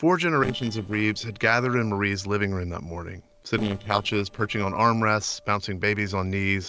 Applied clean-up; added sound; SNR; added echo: neural separator model SepFormer DNS4.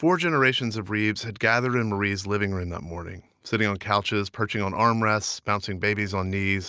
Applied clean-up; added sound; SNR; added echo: none; none; none; none.